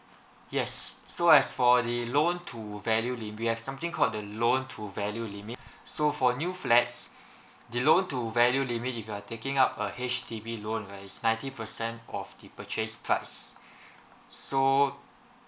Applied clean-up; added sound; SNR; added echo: none; none; none; none.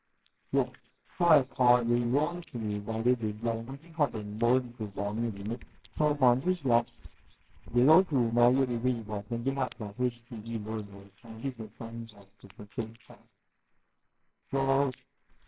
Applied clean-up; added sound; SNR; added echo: neural separator model SepFormer WHAMR!.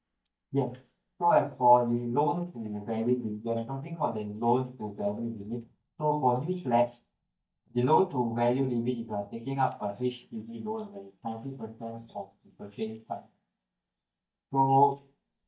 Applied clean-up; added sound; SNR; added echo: neural mask model DeepFilterNet 3.